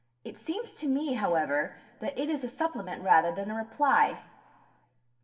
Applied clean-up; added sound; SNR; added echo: none; none; none; reverberation time 2.7 s.